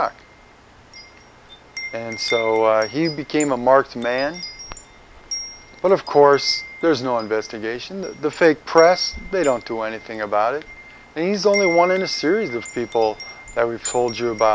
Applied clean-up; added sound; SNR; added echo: none; Wind chime; 14 dB; none.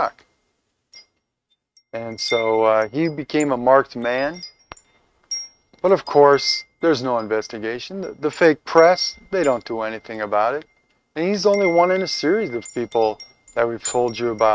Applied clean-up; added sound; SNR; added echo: neural mask model RNNoise.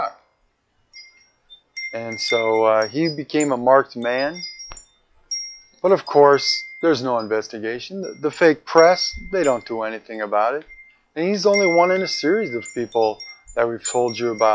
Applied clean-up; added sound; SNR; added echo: classical method log-MMSE.